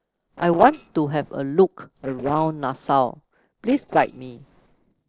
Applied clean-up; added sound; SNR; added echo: neural separator model SepFormer DNS4.